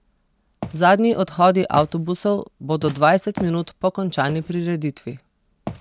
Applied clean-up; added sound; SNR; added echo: none; Walk, footsteps; 17 dB; none.